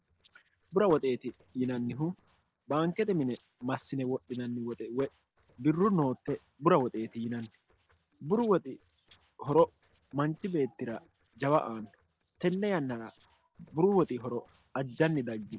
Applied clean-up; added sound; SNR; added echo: neural separator model SepFormer DNS4.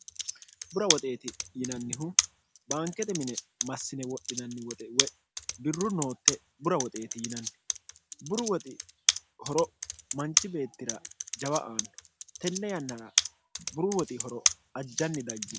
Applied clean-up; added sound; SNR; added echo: none; Computer keyboard; -1 dB; none.